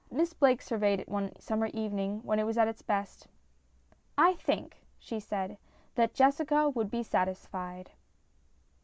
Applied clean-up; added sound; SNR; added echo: none; none; none; none.